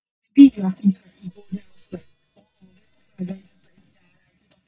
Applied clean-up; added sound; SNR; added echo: neural mask model DeepFilterNet 3.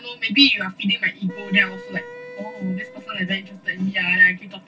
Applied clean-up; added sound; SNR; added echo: none; Wind instrument, woodwind instrument; 17 dB; reverberation time 0.4 s.